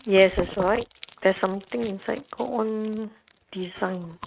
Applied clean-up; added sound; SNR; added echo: neural mask model RNNoise.